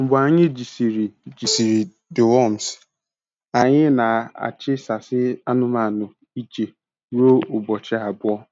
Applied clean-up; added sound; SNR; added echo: neural mask model RNNoise.